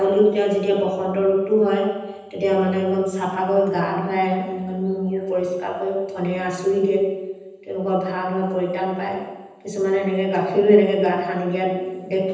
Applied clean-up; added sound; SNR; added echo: none; none; none; reverberation time 1.1 s.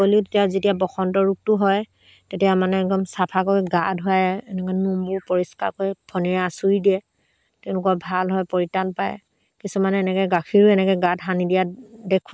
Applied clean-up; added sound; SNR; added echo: none; none; none; none.